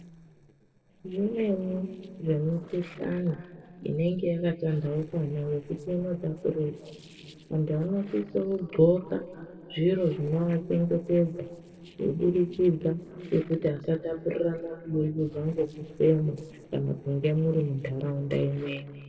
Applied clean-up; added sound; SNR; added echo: neural separator model SepFormer DNS4.